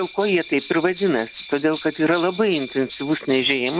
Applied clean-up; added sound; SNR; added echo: none; Bell; 16 dB; none.